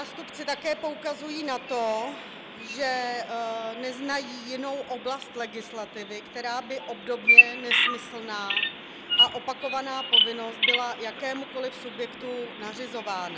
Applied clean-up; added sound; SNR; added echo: none; Bird vocalization, bird call, bird song; -5 dB; none.